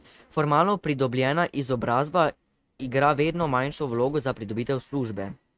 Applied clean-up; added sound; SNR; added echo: neural mask model RNNoise.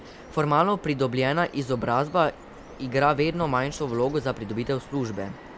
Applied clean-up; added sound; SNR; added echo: none; Bird vocalization, bird call, bird song; 18 dB; none.